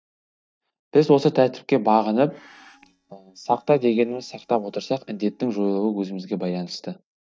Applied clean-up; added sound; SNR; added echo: neural mask model DeepFilterNet 3.